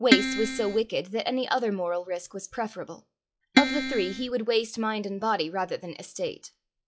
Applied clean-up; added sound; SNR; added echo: classical method log-MMSE.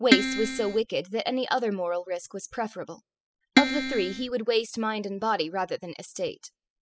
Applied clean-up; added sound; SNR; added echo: classical method spectral subtraction.